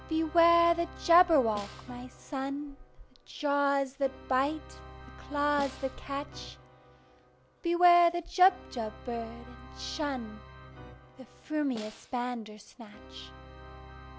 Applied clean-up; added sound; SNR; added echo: none; Organ + Snare drum; 17 dB; none.